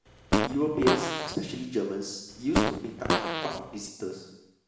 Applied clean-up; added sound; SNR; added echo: none; Fart; -3 dB; reverberation time 0.9 s.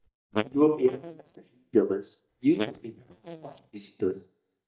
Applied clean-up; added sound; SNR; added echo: neural mask model DeepFilterNet 3.